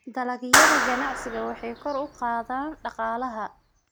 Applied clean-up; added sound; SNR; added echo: none; Clapping; -4 dB; none.